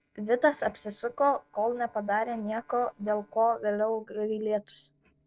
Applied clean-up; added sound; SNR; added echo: neural separator model SepFormer DNS4.